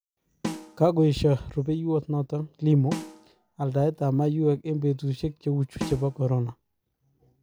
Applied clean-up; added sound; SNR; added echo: none; Snare drum; 11 dB; none.